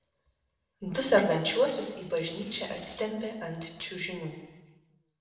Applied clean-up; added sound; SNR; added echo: none; Packing tape, duct tape; 16 dB; reverberation time 1.0 s.